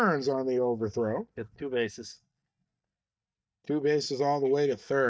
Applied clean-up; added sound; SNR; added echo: neural mask model DeepFilterNet 3.